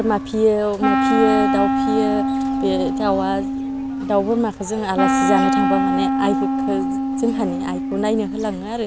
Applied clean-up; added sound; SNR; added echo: none; Wind instrument, woodwind instrument; -1 dB; none.